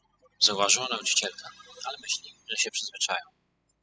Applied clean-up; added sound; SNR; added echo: classical method spectral subtraction.